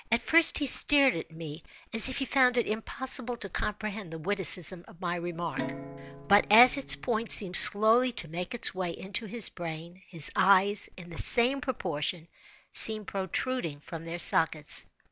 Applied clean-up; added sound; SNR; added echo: none; Guitar; 14 dB; none.